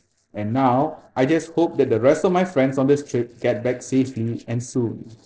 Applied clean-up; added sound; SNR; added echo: neural separator model SepFormer DNS4.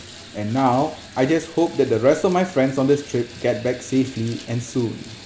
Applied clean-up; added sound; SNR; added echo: none; Bathtub (filling or washing) / Water tap, faucet; 19 dB; none.